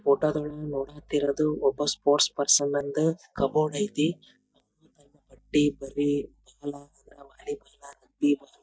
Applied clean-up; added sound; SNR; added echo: neural mask model DeepFilterNet 3.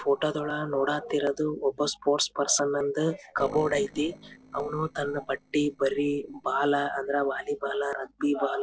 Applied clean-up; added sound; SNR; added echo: neural separator model SepFormer DNS4.